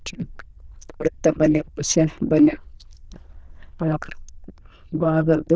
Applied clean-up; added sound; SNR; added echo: neural diffusion model UNIVERSE++.